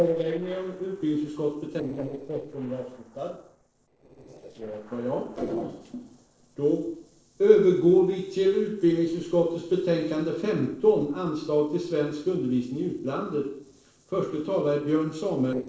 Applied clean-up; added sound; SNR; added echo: neural separator model SepFormer DNS4.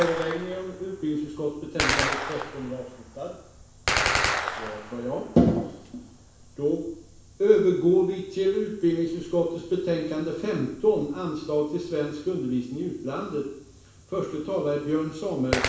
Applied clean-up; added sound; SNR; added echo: none; Gunshot, gunfire; 7 dB; reverberation time 0.7 s.